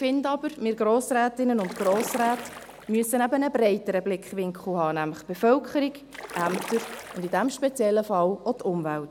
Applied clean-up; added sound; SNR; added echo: none; Splash, splatter; 12 dB; none.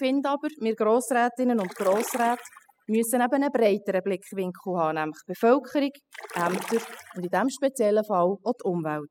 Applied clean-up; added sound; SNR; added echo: classical method spectral subtraction.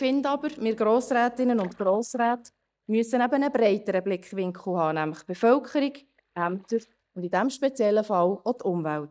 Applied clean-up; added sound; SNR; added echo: neural mask model DeepFilterNet 3.